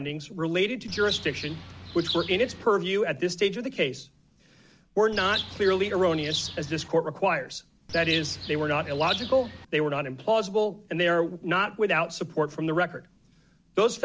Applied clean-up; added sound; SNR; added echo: none; Bird; 9 dB; none.